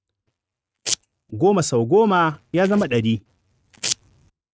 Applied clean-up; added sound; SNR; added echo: neural mask model RNNoise.